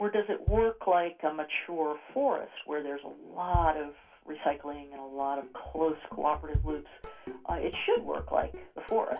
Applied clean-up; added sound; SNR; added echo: none; Bass drum; 7 dB; reverberation time 0.2 s.